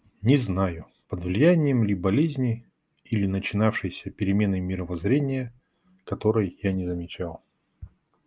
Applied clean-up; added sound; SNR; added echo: none; none; none; none.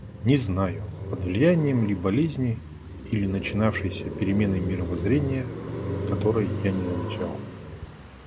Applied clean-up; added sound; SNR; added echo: none; Car passing by; 6 dB; none.